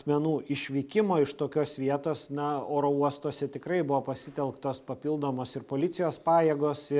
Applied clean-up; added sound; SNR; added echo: none; none; none; none.